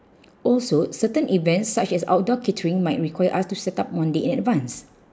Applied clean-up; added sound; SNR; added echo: none; none; none; none.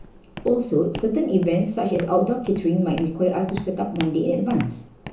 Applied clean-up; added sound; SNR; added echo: none; Walk, footsteps; 16 dB; reverberation time 0.8 s.